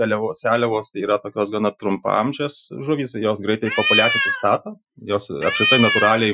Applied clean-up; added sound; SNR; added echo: classical method Wiener filter.